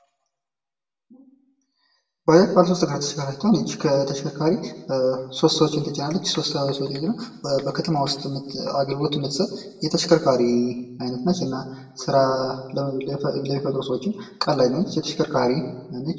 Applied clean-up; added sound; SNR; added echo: none; none; none; reverberation time 0.9 s.